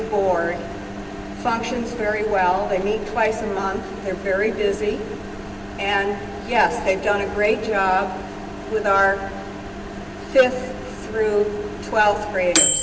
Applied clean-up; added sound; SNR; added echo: none; Microwave oven; 7 dB; reverberation time 2.2 s.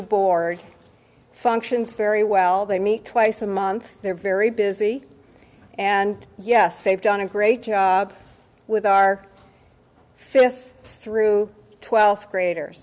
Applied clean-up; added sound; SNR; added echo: none; none; none; none.